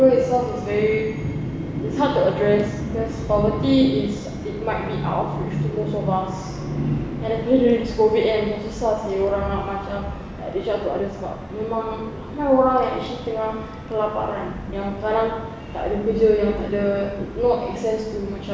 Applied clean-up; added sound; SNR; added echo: none; none; none; none.